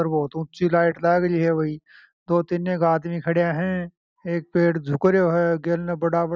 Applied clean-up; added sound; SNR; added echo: none; none; none; none.